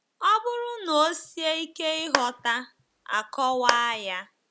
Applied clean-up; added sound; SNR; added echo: none; Clapping; 7 dB; none.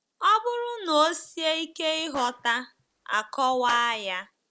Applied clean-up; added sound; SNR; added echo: neural separator model SepFormer DNS4.